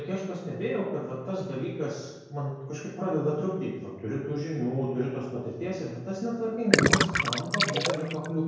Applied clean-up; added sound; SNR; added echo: none; Gurgling; -5 dB; reverberation time 1.0 s.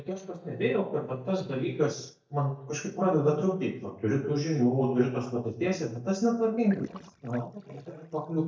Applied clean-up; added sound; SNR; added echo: neural mask model DeepFilterNet 3.